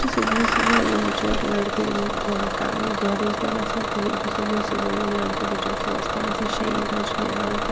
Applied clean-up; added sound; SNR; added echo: none; Engine starting / Bus; -1 dB; none.